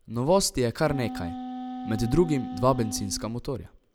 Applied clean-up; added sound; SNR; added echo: none; Wind instrument, woodwind instrument; 9 dB; none.